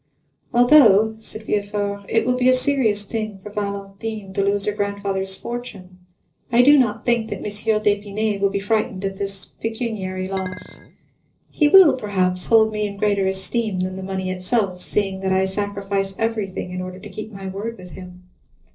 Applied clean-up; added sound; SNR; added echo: neural separator model SepFormer DNS4.